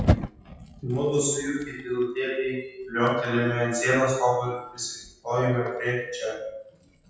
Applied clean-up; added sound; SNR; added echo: classical method WPE with log-MMSE.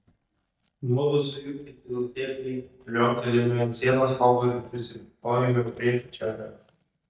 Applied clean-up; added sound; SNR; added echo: neural mask model DeepFilterNet 3.